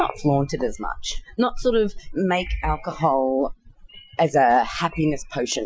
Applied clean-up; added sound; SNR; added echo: classical method Wiener filter.